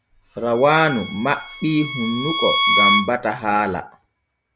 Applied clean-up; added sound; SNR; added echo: none; Bowed string instrument; 1 dB; none.